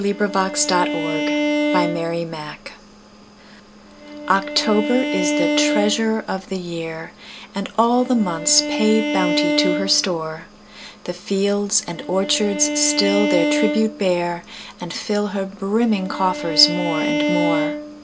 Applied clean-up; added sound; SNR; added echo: none; Bowed string instrument; 3 dB; none.